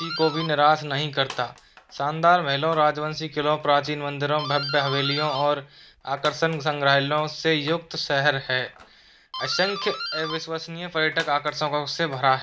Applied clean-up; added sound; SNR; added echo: none; Doorbell; 13 dB; none.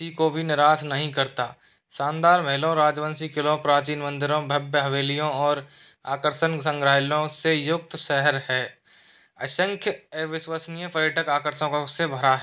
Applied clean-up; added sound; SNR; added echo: none; none; none; none.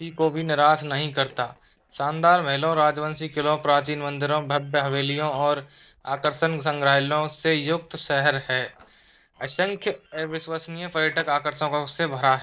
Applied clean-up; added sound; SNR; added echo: neural separator model SepFormer DNS4.